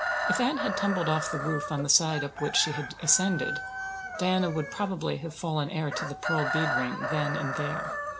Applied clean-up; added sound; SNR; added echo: none; Chicken, rooster; 4 dB; none.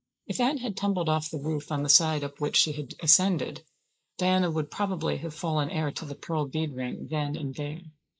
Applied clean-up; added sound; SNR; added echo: neural mask model Resemble Enhance denoiser.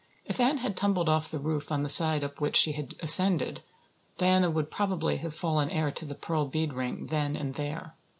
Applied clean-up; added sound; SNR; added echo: none; none; none; none.